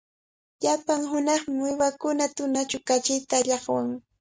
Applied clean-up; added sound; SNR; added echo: none; none; none; none.